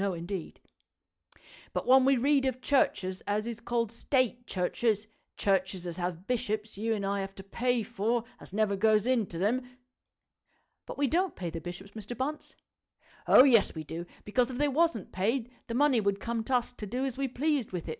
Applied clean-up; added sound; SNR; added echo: none; none; none; none.